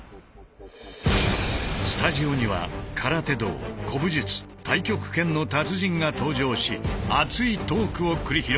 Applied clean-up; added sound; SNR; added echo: none; none; none; none.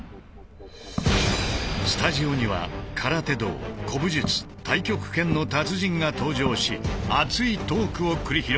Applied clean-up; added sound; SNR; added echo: none; Walk, footsteps; 14 dB; none.